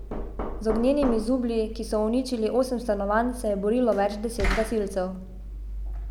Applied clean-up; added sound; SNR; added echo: none; Knock; 7 dB; none.